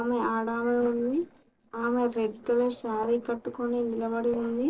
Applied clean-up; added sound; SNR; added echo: neural separator model SepFormer DNS4.